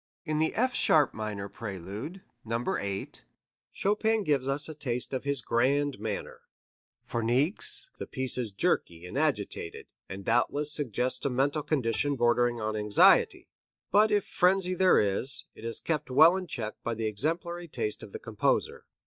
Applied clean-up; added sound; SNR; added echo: neural mask model DeepFilterNet 3.